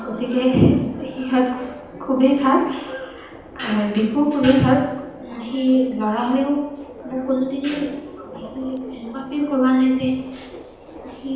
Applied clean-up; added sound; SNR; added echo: none; Subway, metro, underground; 20 dB; reverberation time 0.9 s.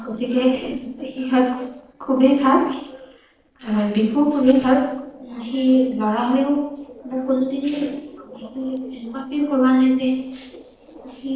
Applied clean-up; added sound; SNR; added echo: neural separator model SepFormer DNS4.